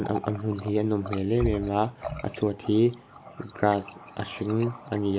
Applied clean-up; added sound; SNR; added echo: none; Water tap, faucet; 13 dB; none.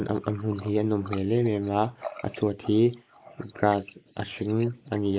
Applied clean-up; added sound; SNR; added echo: neural mask model Resemble Enhance denoiser.